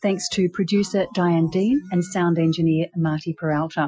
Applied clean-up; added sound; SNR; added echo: classical method Wiener filter.